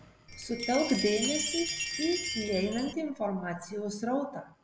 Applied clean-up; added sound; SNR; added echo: none; Chime; 5 dB; none.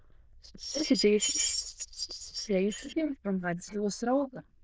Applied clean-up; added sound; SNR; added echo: neural diffusion model UNIVERSE++.